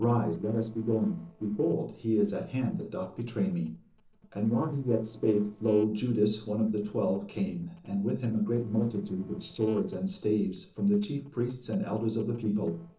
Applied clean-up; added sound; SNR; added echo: neural separator model SepFormer DNS4.